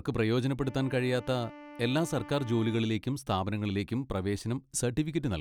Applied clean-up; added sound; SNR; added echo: none; Wind instrument, woodwind instrument; 19 dB; none.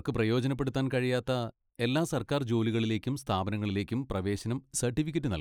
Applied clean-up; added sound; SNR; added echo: neural mask model Resemble Enhance denoiser.